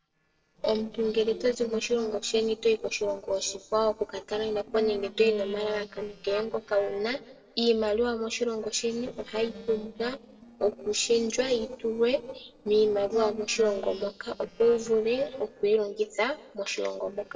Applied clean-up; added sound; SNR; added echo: neural separator model SepFormer DNS4.